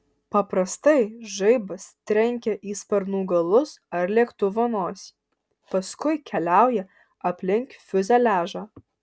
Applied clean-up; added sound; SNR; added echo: none; none; none; none.